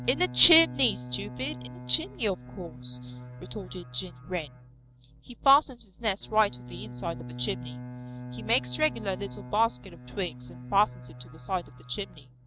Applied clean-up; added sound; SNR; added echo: none; Bowed string instrument; 12 dB; none.